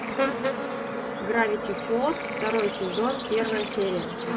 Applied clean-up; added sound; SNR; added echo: none; Bird / Insect; 1 dB; none.